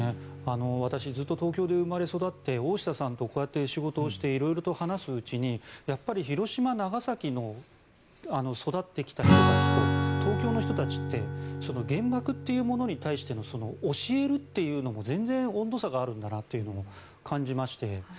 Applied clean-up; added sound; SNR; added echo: none; Strum; 3 dB; none.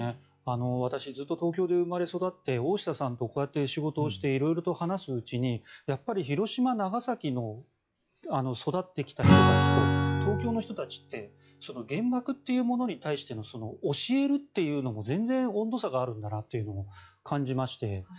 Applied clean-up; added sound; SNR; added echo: classical method log-MMSE.